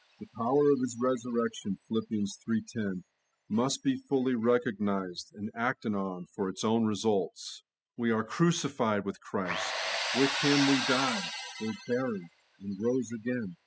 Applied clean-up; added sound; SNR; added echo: classical method spectral subtraction.